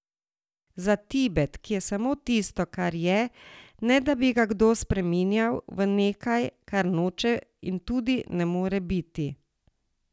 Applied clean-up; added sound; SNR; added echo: none; none; none; none.